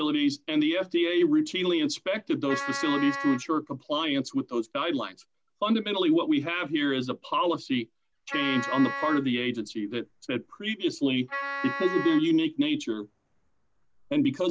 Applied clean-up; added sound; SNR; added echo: none; Wind instrument, woodwind instrument; 7 dB; none.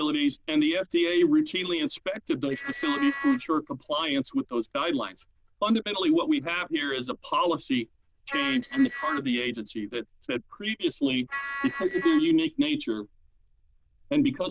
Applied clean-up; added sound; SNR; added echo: neural diffusion model UNIVERSE++.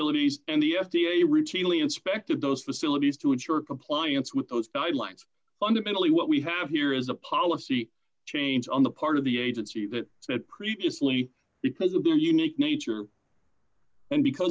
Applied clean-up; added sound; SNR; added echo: none; none; none; none.